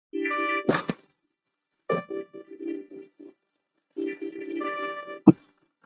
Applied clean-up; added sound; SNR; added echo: neural mask model RNNoise.